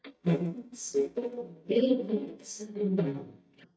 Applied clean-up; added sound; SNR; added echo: neural mask model DeepFilterNet 3.